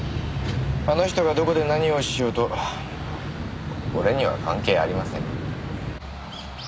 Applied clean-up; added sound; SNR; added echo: none; none; none; none.